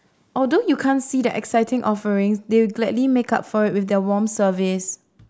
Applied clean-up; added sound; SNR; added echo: none; none; none; none.